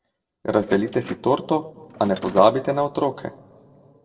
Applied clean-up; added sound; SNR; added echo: neural separator model SepFormer DNS4.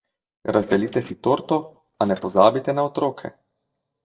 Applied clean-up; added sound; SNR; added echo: neural mask model DeepFilterNet 3.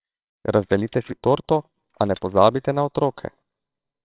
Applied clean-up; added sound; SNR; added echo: neural separator model SepFormer WHAMR!.